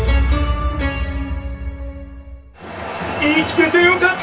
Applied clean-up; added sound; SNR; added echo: none; none; none; reverberation time 0.2 s.